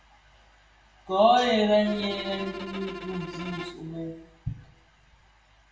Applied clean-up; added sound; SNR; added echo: none; Bowed string instrument; 12 dB; reverberation time 0.9 s.